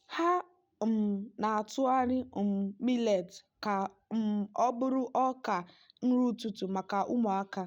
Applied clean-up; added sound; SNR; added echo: none; none; none; none.